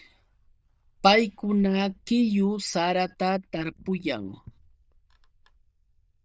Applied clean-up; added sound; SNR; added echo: neural diffusion model UNIVERSE++.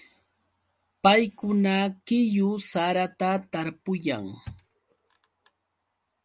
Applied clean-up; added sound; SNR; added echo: none; none; none; none.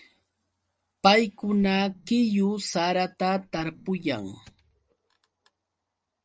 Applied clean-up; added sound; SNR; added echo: neural separator model SepFormer DNS4.